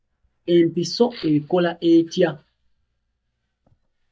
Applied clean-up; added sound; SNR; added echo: neural mask model DeepFilterNet 3.